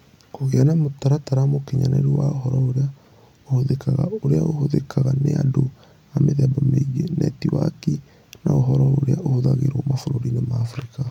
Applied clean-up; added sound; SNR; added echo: none; none; none; none.